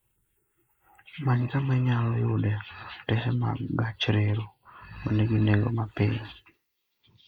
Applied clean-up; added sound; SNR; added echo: neural mask model Resemble Enhance denoiser.